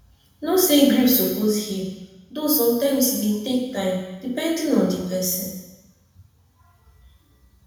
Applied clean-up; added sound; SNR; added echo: none; none; none; reverberation time 1.0 s.